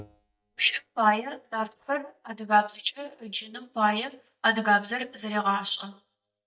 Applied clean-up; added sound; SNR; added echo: neural mask model DeepFilterNet 3.